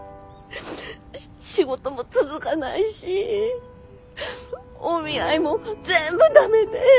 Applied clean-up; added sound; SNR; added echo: none; none; none; none.